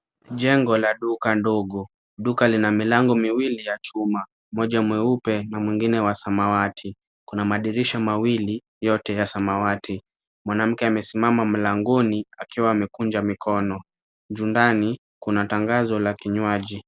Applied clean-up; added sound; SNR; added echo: none; none; none; none.